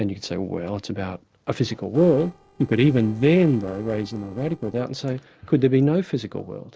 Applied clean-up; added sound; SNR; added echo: neural separator model SepFormer DNS4.